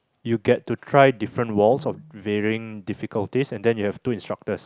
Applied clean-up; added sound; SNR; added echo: none; Piano; 18 dB; none.